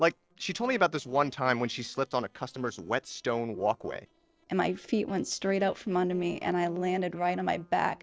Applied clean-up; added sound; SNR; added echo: neural separator model SepFormer DNS4.